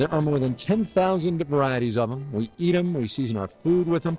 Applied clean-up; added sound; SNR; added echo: neural separator model SepFormer DNS4.